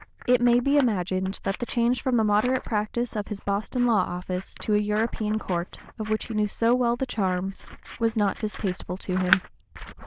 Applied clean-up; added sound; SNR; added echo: neural diffusion model UNIVERSE++.